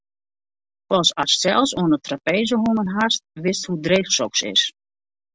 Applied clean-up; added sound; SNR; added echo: none; none; none; none.